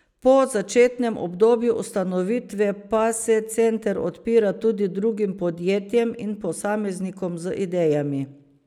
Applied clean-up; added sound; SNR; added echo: none; none; none; none.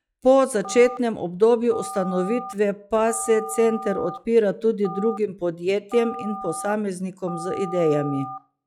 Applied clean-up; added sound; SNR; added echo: classical method log-MMSE.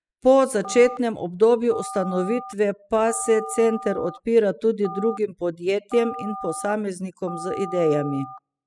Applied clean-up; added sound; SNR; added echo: classical method spectral subtraction.